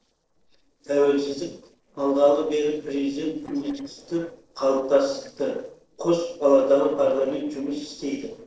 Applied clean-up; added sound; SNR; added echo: neural separator model SepFormer DNS4.